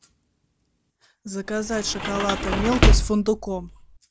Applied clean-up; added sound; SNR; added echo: none; Sliding door / Slam; -5 dB; none.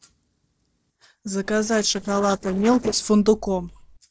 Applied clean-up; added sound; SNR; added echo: neural separator model SepFormer DNS4.